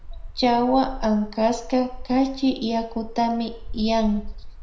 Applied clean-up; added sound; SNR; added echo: none; Cricket; 11 dB; reverberation time 0.5 s.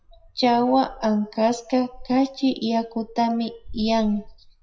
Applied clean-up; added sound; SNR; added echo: classical method WPE with log-MMSE.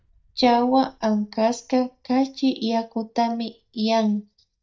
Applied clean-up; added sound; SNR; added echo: neural mask model DeepFilterNet 3.